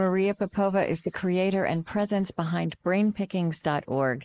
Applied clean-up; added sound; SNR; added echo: neural mask model Resemble Enhance denoiser.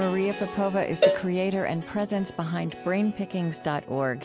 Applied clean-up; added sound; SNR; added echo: none; Cowbell; 2 dB; none.